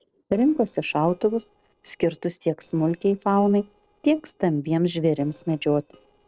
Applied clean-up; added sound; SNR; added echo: neural separator model SepFormer DNS4.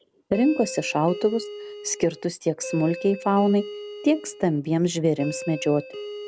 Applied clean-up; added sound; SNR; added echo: none; Doorbell; 13 dB; none.